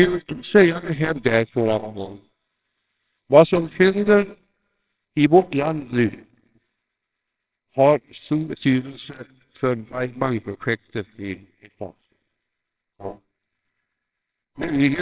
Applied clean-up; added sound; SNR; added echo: neural separator model SepFormer WHAMR!.